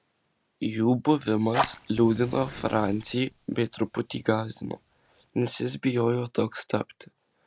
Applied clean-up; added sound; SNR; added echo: none; Fire; 10 dB; none.